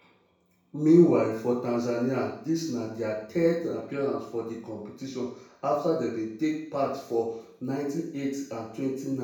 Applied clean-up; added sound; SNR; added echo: none; none; none; reverberation time 0.7 s.